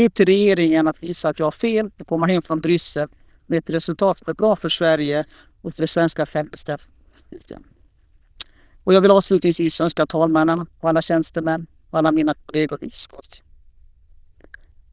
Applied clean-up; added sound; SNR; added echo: neural diffusion model UNIVERSE++.